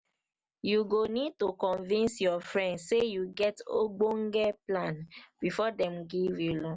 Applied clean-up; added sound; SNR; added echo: none; none; none; none.